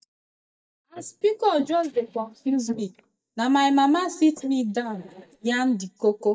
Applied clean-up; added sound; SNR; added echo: neural mask model DeepFilterNet 3.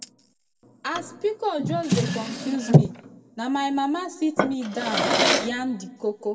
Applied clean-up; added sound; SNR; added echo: none; Drawer open or close; -2 dB; reverberation time 0.9 s.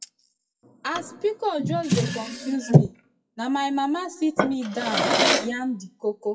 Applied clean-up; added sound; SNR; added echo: classical method WPE with log-MMSE.